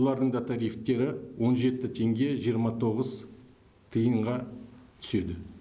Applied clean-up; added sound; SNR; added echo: none; none; none; none.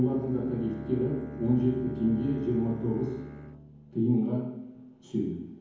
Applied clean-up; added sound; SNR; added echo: none; Bowed string instrument; 13 dB; reverberation time 1.0 s.